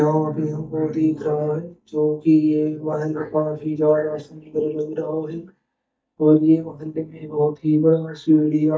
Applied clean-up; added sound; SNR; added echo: neural mask model DeepFilterNet 3.